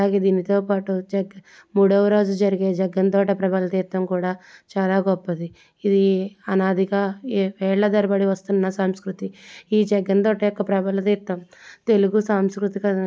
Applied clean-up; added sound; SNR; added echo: none; none; none; none.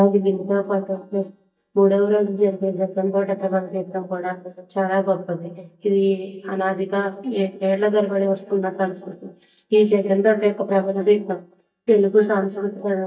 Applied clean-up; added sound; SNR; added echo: neural mask model DeepFilterNet 3.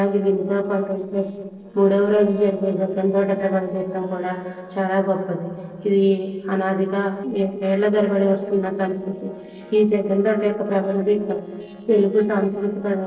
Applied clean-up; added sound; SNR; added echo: neural separator model SepFormer DNS4.